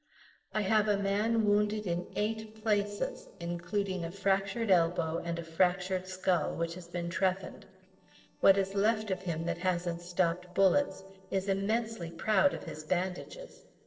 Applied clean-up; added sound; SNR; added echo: neural separator model SepFormer DNS4.